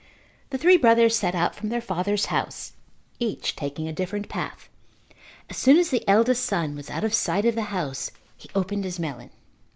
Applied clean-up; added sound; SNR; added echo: none; none; none; none.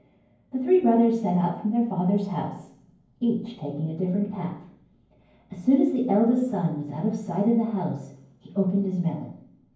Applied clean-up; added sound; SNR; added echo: none; none; none; reverberation time 0.9 s.